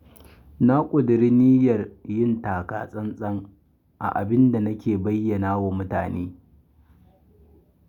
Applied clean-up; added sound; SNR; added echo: none; none; none; none.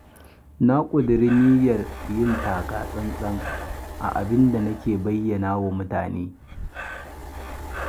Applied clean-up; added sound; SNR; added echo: none; Breathing; 11 dB; none.